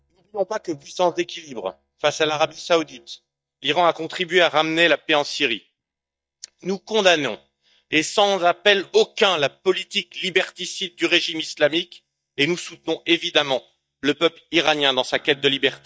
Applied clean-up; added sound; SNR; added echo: neural mask model DeepFilterNet 3.